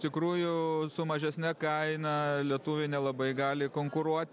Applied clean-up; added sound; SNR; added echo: none; none; none; none.